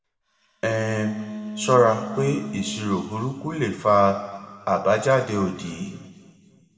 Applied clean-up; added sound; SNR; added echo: none; Wind instrument, woodwind instrument; 10 dB; reverberation time 1.9 s.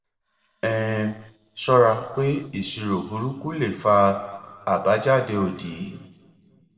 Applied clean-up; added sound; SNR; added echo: neural separator model SepFormer DNS4.